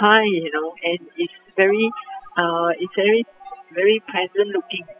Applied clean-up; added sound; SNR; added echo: classical method spectral subtraction.